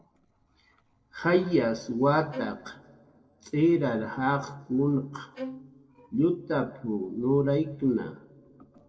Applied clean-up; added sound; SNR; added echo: neural separator model SepFormer DNS4.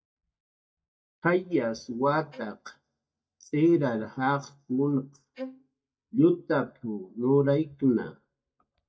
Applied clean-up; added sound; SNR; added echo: neural mask model DeepFilterNet 3.